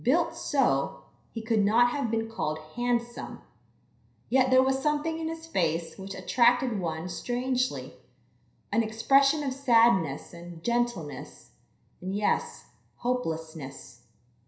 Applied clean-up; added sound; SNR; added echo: none; none; none; reverberation time 0.5 s.